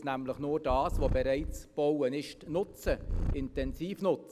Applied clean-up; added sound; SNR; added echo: none; Purr; 4 dB; none.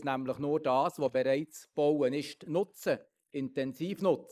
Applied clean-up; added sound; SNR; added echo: neural mask model Resemble Enhance denoiser.